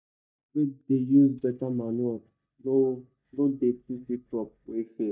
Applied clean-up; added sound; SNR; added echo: neural mask model DeepFilterNet 3.